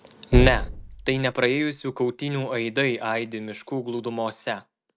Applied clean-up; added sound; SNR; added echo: none; Knock; 4 dB; none.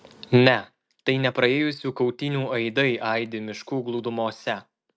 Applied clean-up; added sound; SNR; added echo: none; none; none; none.